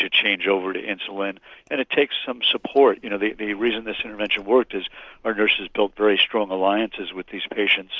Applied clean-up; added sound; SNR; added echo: none; none; none; none.